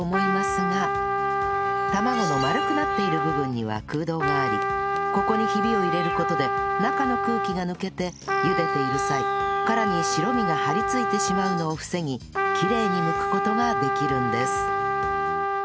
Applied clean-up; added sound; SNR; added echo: none; Trumpet; -3 dB; none.